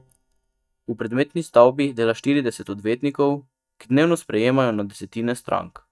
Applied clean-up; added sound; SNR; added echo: neural mask model DeepFilterNet 3.